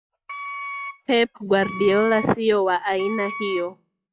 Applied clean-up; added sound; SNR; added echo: classical method log-MMSE.